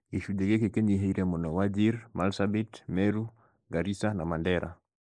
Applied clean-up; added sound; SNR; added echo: neural mask model Resemble Enhance denoiser.